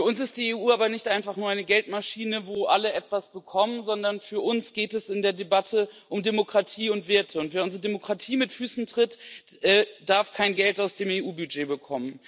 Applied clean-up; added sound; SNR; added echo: none; none; none; none.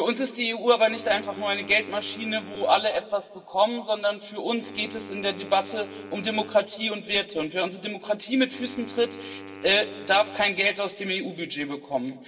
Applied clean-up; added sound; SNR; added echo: none; Wind instrument, woodwind instrument; 17 dB; reverberation time 1.6 s.